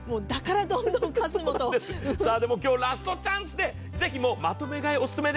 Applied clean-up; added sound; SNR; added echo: none; none; none; none.